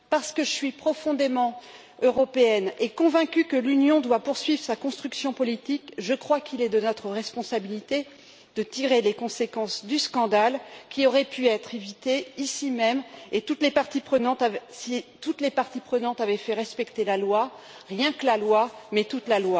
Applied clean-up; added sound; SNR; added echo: none; none; none; none.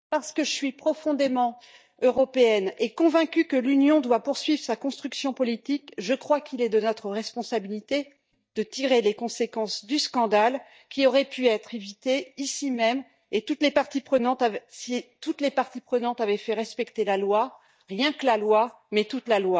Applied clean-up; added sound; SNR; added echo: neural mask model DeepFilterNet 3.